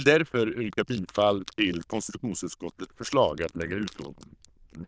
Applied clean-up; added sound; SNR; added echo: neural diffusion model UNIVERSE++.